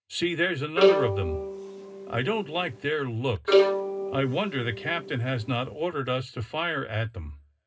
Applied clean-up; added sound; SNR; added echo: none; Bowed string instrument; -2 dB; reverberation time 0.2 s.